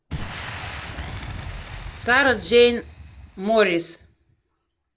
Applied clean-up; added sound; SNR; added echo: none; Boom; 12 dB; none.